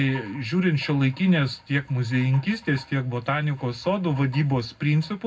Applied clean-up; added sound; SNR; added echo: none; none; none; reverberation time 0.3 s.